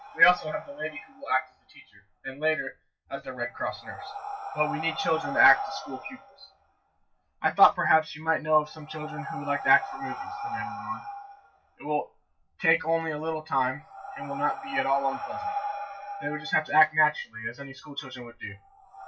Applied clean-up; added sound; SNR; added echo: classical method WPE with log-MMSE.